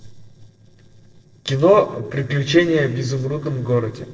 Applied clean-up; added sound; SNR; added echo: neural separator model SepFormer DNS4.